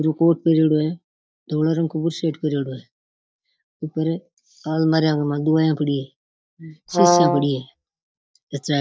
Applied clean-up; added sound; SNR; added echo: neural mask model DeepFilterNet 3.